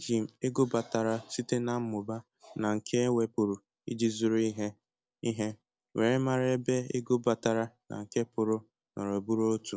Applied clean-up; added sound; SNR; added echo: none; none; none; none.